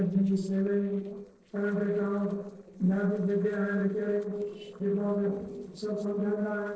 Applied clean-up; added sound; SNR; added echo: neural separator model SepFormer DNS4.